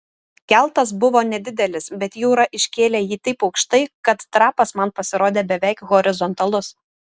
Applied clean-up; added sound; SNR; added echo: none; none; none; none.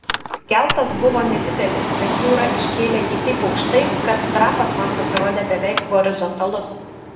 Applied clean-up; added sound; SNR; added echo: none; Mechanical fan; 2 dB; reverberation time 0.8 s.